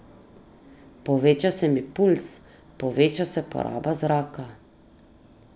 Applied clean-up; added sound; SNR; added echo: none; none; none; none.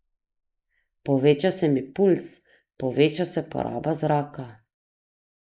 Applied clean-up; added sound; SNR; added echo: neural mask model Resemble Enhance denoiser.